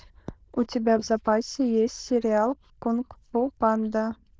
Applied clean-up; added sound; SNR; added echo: neural diffusion model UNIVERSE++.